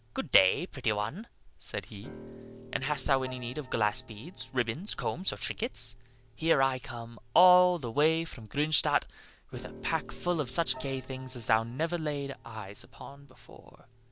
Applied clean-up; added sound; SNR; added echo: none; Piano; 20 dB; none.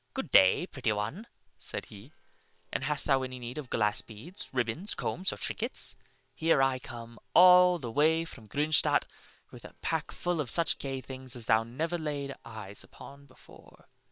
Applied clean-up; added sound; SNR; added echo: neural separator model SepFormer WHAM!.